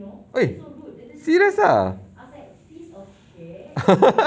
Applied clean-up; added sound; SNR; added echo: none; none; none; none.